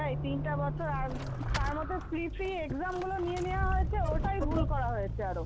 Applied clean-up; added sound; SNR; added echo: none; Squeak / Accelerating, revving, vroom / Vehicle; -2 dB; none.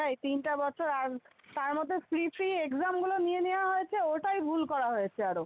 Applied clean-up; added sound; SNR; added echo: none; none; none; none.